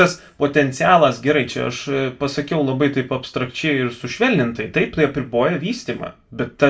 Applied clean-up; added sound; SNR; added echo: none; none; none; reverberation time 0.2 s.